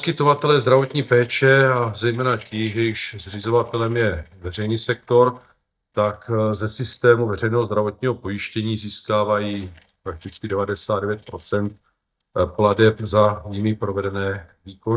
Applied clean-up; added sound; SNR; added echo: neural mask model DeepFilterNet 3.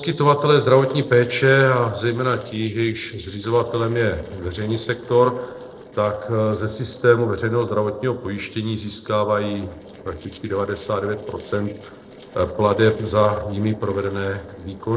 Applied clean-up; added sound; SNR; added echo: neural separator model SepFormer DNS4.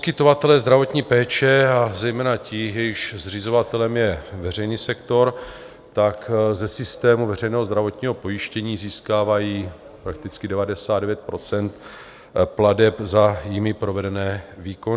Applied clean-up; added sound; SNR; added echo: none; none; none; none.